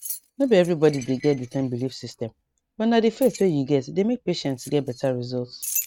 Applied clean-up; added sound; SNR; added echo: neural mask model RNNoise.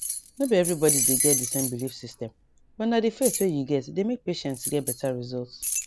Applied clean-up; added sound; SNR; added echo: none; Keys jangling; -2 dB; none.